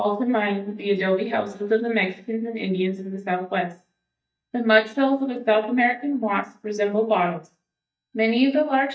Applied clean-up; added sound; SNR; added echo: neural mask model DeepFilterNet 3.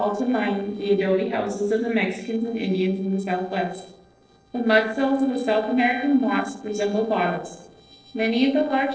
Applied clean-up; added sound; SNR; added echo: neural separator model SepFormer DNS4.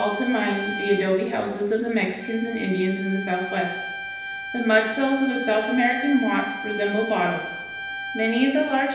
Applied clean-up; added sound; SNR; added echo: none; Bowed string instrument; 8 dB; reverberation time 0.9 s.